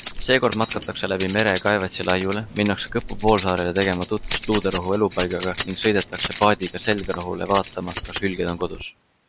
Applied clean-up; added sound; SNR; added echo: none; Keys jangling; 11 dB; none.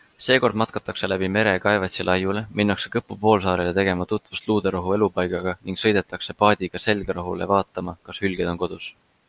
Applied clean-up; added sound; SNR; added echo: none; none; none; none.